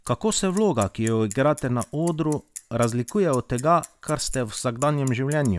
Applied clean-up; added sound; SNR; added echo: none; Bicycle; 17 dB; none.